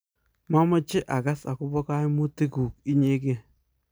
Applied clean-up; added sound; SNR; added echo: none; none; none; none.